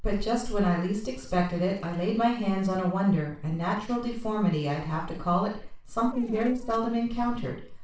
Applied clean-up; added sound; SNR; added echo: neural separator model SepFormer DNS4.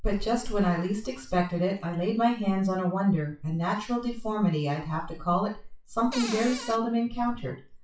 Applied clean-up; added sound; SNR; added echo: classical method WPE with log-MMSE.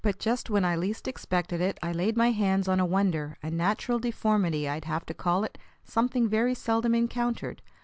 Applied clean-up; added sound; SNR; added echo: none; none; none; none.